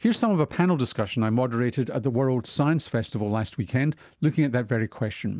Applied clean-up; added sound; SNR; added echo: none; none; none; none.